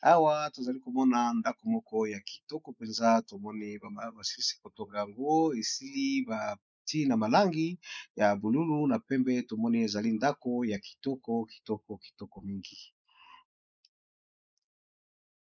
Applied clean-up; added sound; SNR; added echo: neural mask model Resemble Enhance denoiser.